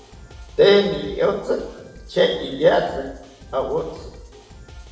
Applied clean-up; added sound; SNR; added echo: none; Drum kit; 20 dB; reverberation time 0.9 s.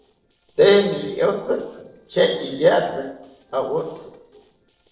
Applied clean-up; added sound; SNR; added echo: neural separator model SepFormer DNS4.